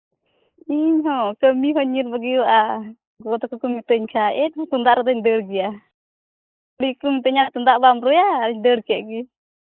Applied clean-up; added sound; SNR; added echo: neural mask model Resemble Enhance denoiser.